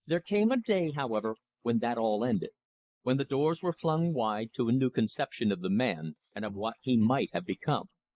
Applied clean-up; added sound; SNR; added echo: neural mask model Resemble Enhance denoiser.